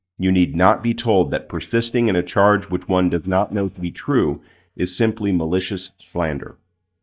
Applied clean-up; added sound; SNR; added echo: neural mask model DeepFilterNet 3.